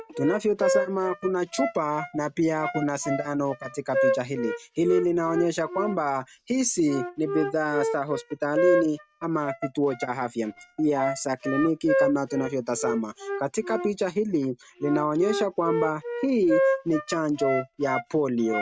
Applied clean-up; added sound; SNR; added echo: neural mask model RNNoise.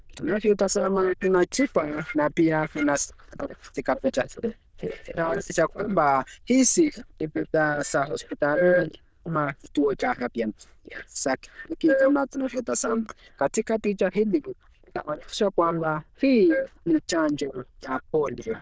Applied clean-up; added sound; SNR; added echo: neural diffusion model UNIVERSE++.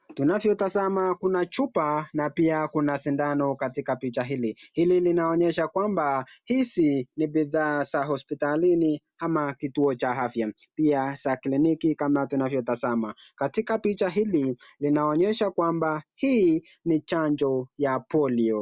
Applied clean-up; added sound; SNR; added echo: none; none; none; none.